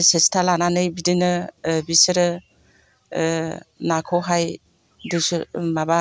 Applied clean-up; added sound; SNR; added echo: none; none; none; none.